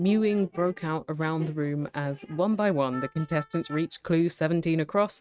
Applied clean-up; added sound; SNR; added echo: neural mask model RNNoise.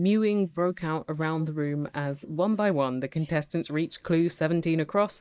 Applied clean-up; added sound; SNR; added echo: neural mask model Resemble Enhance denoiser.